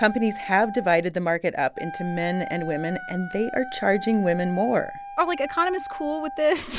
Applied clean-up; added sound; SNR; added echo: none; Wind instrument, woodwind instrument; 12 dB; none.